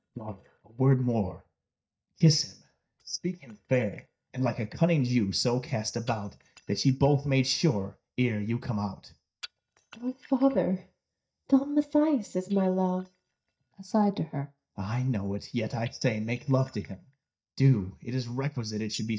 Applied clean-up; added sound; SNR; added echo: neural mask model DeepFilterNet 3.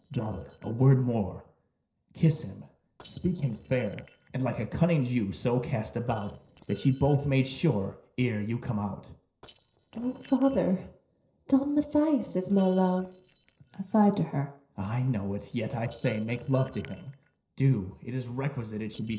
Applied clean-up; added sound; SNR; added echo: neural separator model SepFormer DNS4.